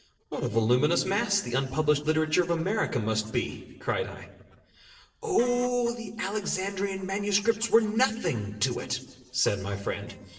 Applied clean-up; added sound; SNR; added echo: neural separator model SepFormer DNS4.